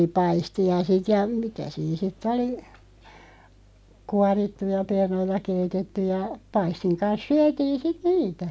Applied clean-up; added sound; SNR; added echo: none; none; none; none.